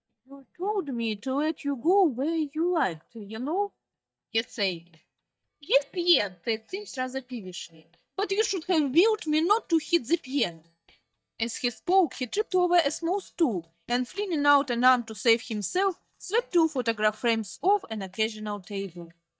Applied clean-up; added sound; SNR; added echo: neural mask model DeepFilterNet 3.